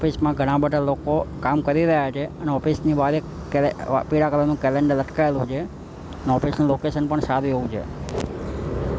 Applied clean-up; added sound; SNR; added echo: none; none; none; none.